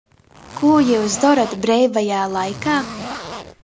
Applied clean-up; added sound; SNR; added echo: none; Zipper (clothing); 13 dB; none.